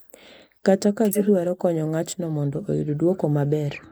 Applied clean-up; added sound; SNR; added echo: neural mask model Resemble Enhance denoiser.